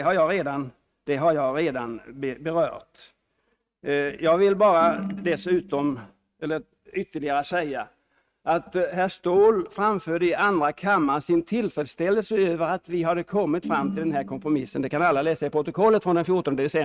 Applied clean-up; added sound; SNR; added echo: neural mask model RNNoise.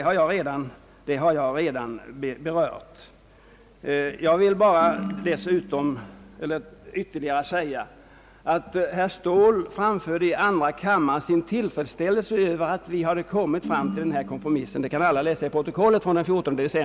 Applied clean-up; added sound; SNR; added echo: none; Ringtone; 13 dB; none.